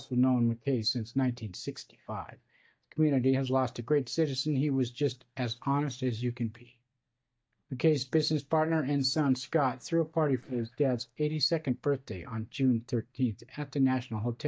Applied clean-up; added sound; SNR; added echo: neural mask model DeepFilterNet 3.